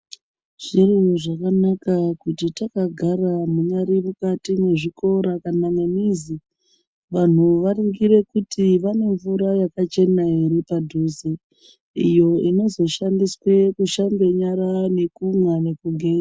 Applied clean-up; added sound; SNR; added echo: none; none; none; none.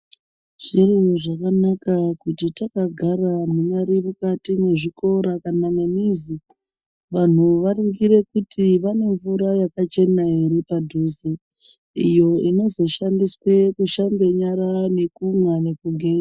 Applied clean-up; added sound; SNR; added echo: neural mask model DeepFilterNet 3.